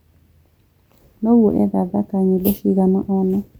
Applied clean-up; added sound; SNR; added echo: none; none; none; none.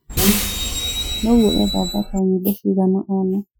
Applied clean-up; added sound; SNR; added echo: classical method Wiener filter.